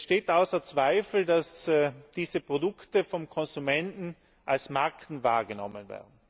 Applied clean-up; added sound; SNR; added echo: none; none; none; none.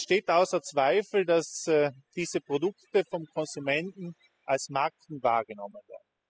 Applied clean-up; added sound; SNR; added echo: classical method spectral subtraction.